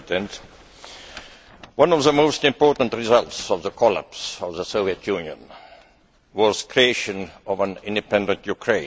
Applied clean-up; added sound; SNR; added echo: none; none; none; none.